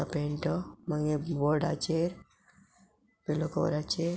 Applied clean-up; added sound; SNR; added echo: none; none; none; none.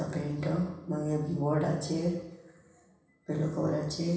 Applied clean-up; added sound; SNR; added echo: none; none; none; reverberation time 0.9 s.